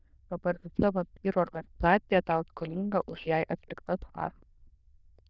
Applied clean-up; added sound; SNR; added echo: neural diffusion model UNIVERSE++.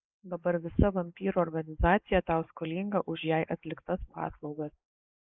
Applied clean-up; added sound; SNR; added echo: neural mask model Resemble Enhance denoiser.